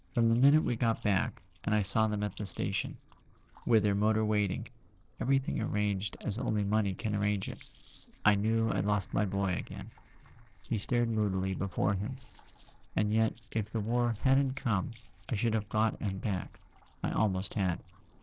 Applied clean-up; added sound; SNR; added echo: neural separator model SepFormer DNS4.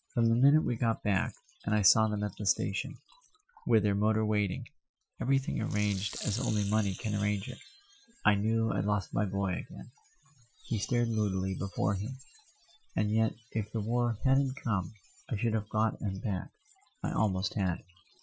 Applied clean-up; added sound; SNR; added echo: classical method Wiener filter.